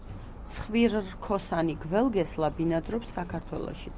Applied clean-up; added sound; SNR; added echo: none; Motor vehicle (road) / Engine; 16 dB; none.